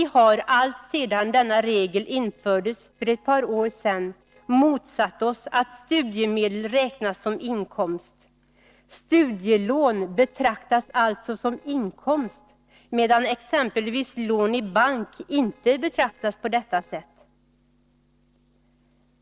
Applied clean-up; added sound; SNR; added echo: neural separator model SepFormer DNS4.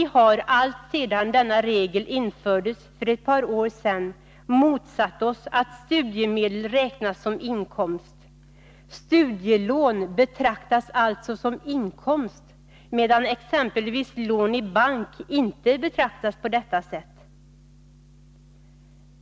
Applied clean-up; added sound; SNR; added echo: none; none; none; none.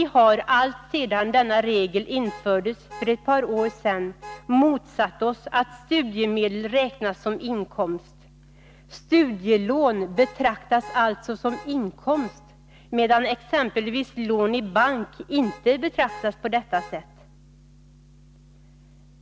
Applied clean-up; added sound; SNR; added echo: none; Alarm / Car; 19 dB; none.